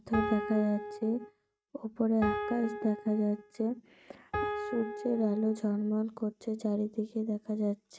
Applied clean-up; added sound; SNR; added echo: neural mask model RNNoise.